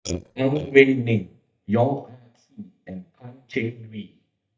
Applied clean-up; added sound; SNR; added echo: neural mask model DeepFilterNet 3.